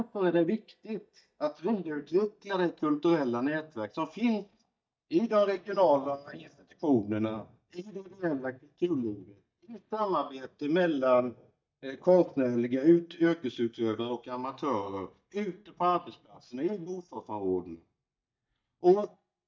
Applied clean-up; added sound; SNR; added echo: neural mask model DeepFilterNet 3.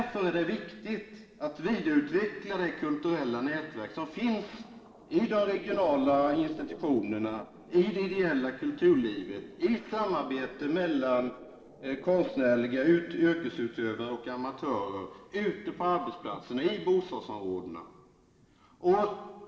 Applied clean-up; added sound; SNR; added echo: neural separator model SepFormer DNS4.